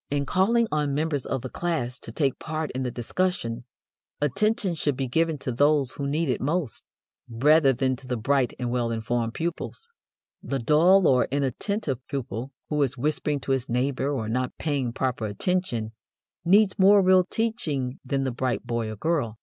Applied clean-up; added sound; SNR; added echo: none; none; none; none.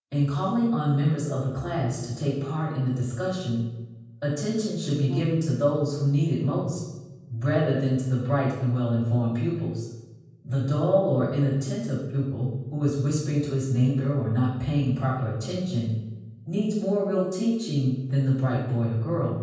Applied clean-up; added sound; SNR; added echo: none; Brass instrument; 18 dB; reverberation time 1.2 s.